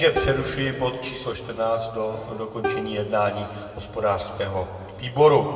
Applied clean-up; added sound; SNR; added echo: none; Plucked string instrument; 10 dB; reverberation time 2.0 s.